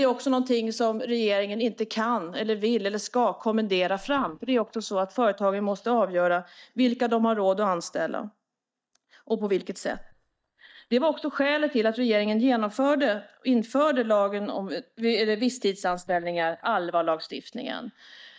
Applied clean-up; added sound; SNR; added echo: neural mask model DeepFilterNet 3.